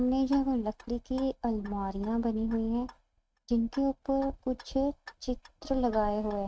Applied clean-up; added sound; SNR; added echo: neural mask model RNNoise.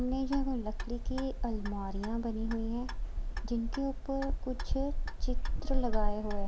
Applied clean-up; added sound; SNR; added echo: none; Clock; -4 dB; none.